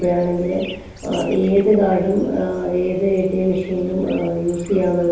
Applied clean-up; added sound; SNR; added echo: none; Chirp, tweet; 19 dB; reverberation time 0.9 s.